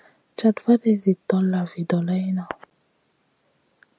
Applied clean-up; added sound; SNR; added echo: none; none; none; none.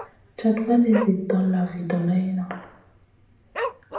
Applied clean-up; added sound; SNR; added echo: none; Dog; 12 dB; reverberation time 0.7 s.